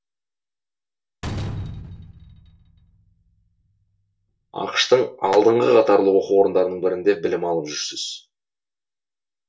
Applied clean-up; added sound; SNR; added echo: none; Slam; 13 dB; reverberation time 0.1 s.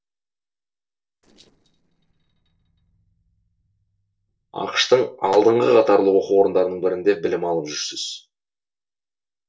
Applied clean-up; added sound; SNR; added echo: neural separator model SepFormer DNS4.